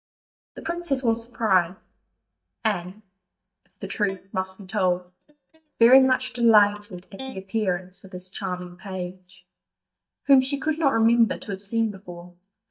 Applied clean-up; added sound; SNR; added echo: neural mask model DeepFilterNet 3.